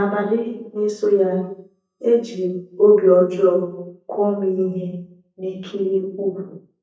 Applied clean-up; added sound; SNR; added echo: neural mask model DeepFilterNet 3.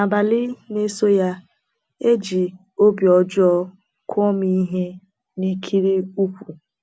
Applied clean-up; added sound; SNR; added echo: none; none; none; none.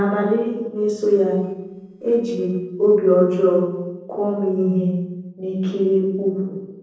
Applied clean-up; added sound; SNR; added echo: neural separator model SepFormer DNS4.